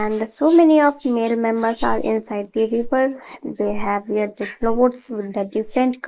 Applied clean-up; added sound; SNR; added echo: neural mask model Resemble Enhance denoiser.